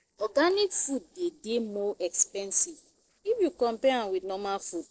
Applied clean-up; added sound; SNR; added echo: neural separator model SepFormer DNS4.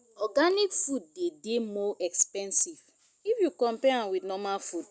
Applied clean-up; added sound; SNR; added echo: none; none; none; none.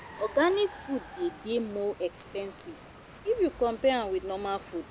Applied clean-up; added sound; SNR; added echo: none; Water + Car; 17 dB; none.